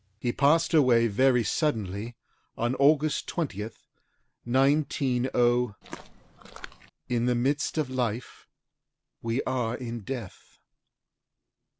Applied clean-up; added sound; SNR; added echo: none; Walk, footsteps; 15 dB; none.